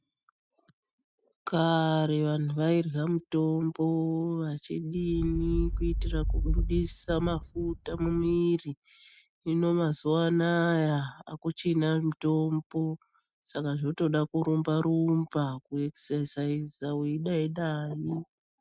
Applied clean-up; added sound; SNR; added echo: neural mask model RNNoise.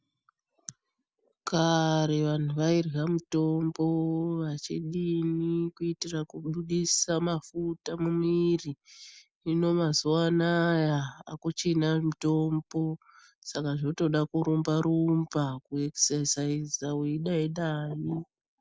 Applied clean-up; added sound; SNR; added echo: none; none; none; none.